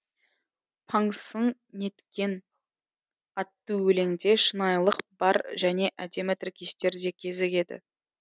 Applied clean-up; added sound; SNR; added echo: none; none; none; none.